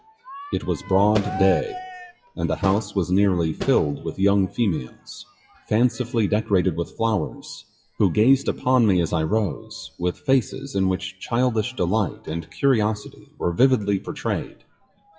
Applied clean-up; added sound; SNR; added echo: classical method WPE with log-MMSE.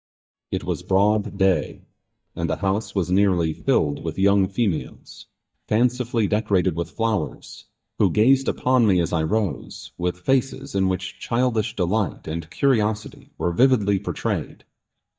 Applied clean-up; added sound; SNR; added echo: neural mask model DeepFilterNet 3.